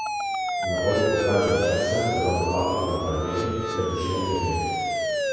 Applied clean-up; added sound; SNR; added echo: none; Siren; 1 dB; reverberation time 2.2 s.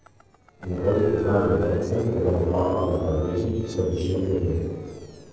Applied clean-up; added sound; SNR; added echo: neural separator model SepFormer DNS4.